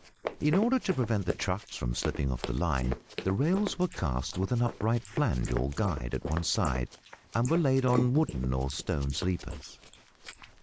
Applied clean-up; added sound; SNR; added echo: neural mask model Resemble Enhance denoiser.